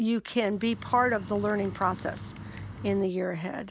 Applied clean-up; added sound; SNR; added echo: none; Bird; 12 dB; none.